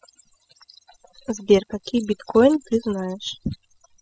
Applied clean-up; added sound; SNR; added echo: classical method spectral subtraction.